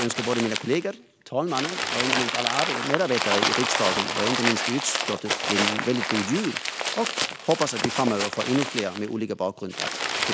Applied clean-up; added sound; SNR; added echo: none; Crumpling, crinkling; 1 dB; none.